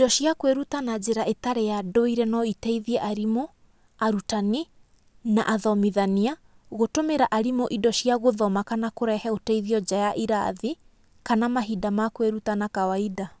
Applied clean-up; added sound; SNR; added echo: none; none; none; none.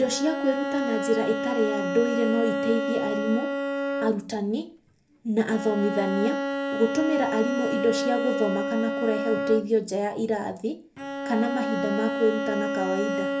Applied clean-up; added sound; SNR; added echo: none; Bowed string instrument; 2 dB; reverberation time 0.3 s.